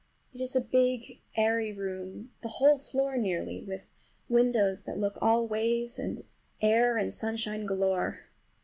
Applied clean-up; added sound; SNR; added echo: none; none; none; none.